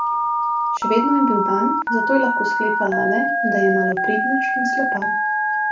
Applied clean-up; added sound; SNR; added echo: none; Telephone; -2 dB; reverberation time 0.3 s.